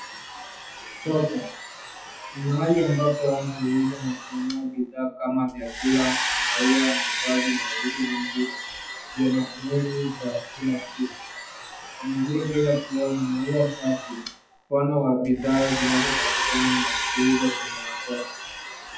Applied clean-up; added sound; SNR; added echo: classical method WPE with log-MMSE.